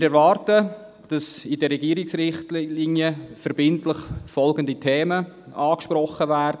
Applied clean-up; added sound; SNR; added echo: none; none; none; none.